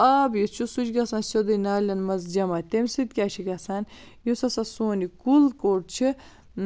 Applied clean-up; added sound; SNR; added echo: none; none; none; none.